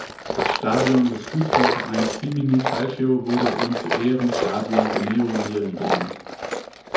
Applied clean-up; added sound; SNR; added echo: none; Tools; 2 dB; reverberation time 0.5 s.